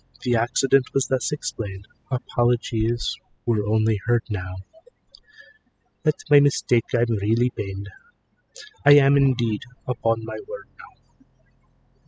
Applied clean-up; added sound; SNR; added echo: classical method spectral subtraction.